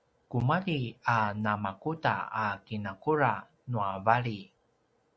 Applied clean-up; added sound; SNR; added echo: none; none; none; none.